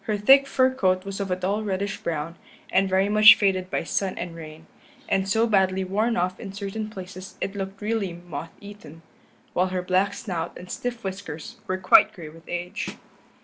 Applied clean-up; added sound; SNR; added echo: none; Snare drum; 14 dB; none.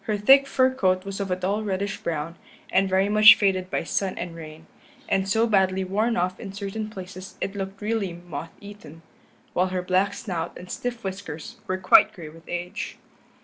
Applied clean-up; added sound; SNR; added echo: none; none; none; none.